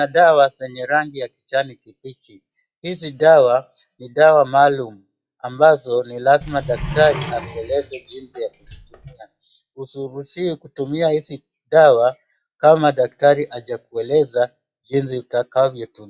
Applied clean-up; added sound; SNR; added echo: classical method log-MMSE.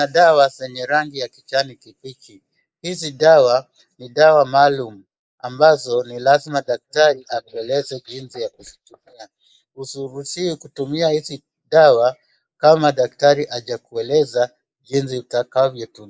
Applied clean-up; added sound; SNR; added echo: neural mask model Resemble Enhance denoiser.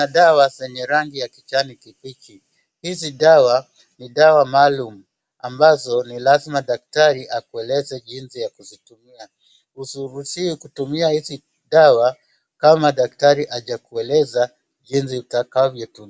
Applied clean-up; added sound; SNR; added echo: none; none; none; none.